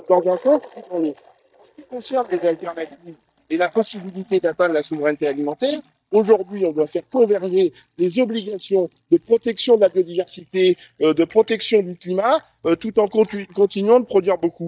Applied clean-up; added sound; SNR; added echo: neural mask model DeepFilterNet 3.